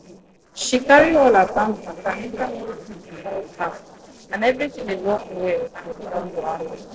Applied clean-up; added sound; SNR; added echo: neural separator model SepFormer DNS4.